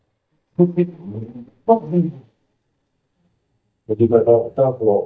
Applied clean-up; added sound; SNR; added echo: neural mask model DeepFilterNet 3.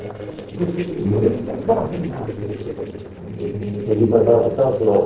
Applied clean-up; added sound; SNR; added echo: neural separator model SepFormer DNS4.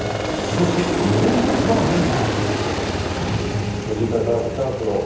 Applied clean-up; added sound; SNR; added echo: none; Aircraft; 1 dB; reverberation time 0.9 s.